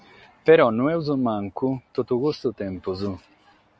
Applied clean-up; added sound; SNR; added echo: none; none; none; none.